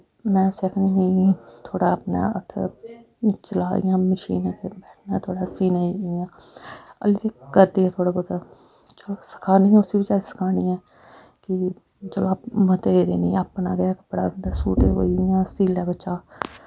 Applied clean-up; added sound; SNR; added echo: none; none; none; none.